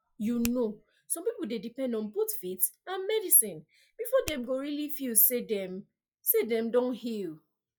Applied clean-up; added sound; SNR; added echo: classical method log-MMSE.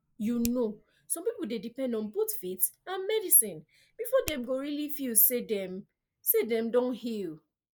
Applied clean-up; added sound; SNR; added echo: neural mask model Resemble Enhance denoiser.